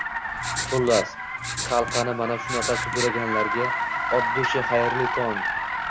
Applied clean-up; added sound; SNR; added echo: none; Car + Writing; 0 dB; none.